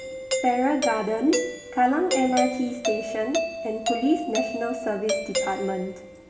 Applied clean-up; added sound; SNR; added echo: none; Doorbell; 4 dB; reverberation time 0.8 s.